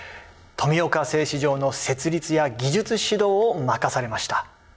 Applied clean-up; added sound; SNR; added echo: none; none; none; none.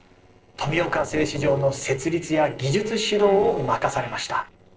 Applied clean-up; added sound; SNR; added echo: neural separator model SepFormer DNS4.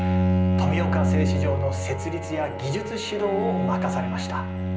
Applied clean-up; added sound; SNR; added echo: none; Bowed string instrument; -5 dB; reverberation time 0.5 s.